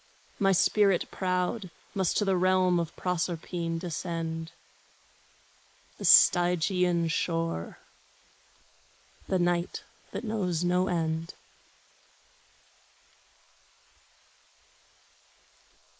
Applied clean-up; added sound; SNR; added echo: neural mask model Resemble Enhance denoiser.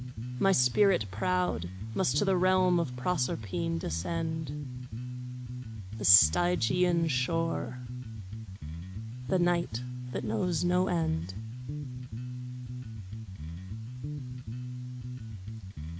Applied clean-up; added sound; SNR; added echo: none; Bass guitar; 5 dB; none.